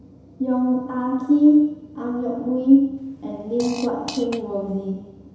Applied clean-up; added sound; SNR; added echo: none; Fart; 17 dB; reverberation time 1.0 s.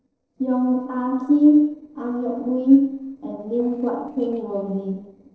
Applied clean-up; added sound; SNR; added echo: neural separator model SepFormer DNS4.